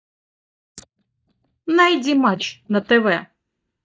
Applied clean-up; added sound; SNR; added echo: neural mask model DeepFilterNet 3.